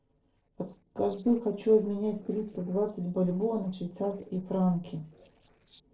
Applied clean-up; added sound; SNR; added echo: neural separator model SepFormer DNS4.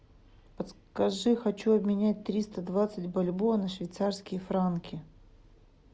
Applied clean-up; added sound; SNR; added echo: none; none; none; none.